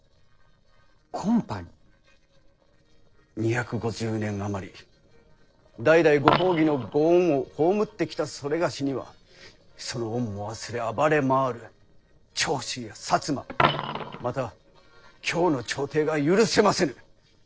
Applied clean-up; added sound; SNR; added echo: neural separator model SepFormer DNS4.